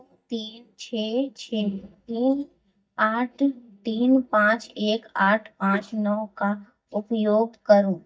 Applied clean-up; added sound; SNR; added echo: neural mask model DeepFilterNet 3.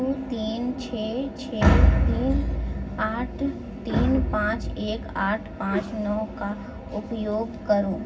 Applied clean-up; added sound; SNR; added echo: none; Sneeze; 16 dB; reverberation time 0.4 s.